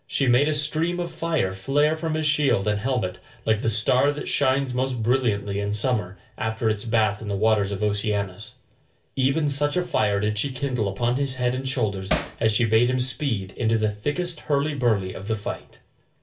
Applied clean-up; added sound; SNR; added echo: none; Hammer; 3 dB; reverberation time 0.2 s.